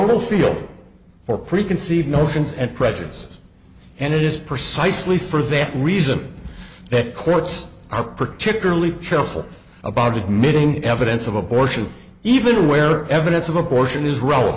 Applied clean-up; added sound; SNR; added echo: none; none; none; none.